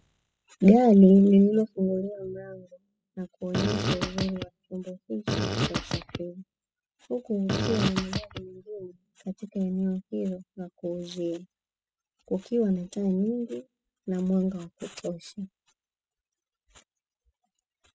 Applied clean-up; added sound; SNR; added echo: classical method spectral subtraction.